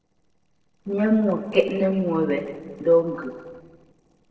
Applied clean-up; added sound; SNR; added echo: neural separator model SepFormer DNS4.